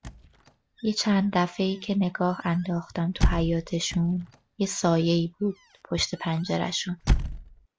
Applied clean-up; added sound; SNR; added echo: none; Squeak / Slam / Wood; 5 dB; none.